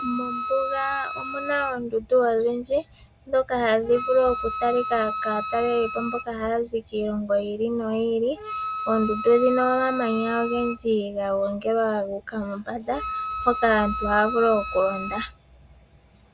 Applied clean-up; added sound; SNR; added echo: none; Wind instrument, woodwind instrument; 9 dB; none.